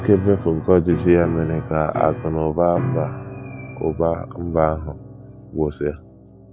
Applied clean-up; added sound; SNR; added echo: none; Piano; 10 dB; none.